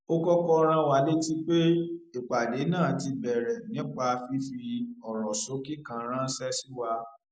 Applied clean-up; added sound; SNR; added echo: none; none; none; none.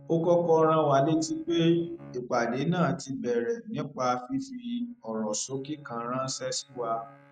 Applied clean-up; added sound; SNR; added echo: neural mask model RNNoise.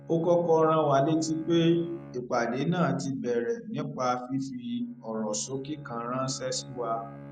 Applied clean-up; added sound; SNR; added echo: none; Bowed string instrument; 18 dB; none.